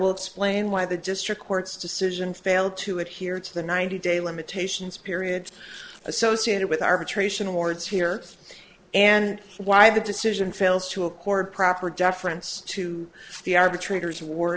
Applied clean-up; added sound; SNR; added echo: neural separator model SepFormer DNS4.